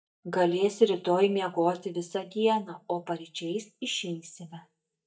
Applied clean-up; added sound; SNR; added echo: neural mask model DeepFilterNet 3.